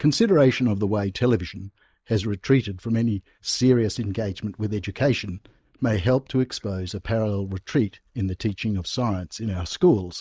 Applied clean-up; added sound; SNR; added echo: neural mask model Resemble Enhance denoiser.